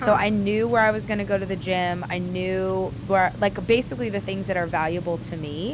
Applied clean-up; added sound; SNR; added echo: none; Tick-tock; 11 dB; none.